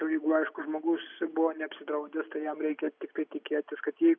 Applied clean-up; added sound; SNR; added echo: none; none; none; none.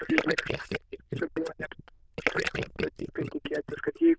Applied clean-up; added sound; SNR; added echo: neural diffusion model UNIVERSE++.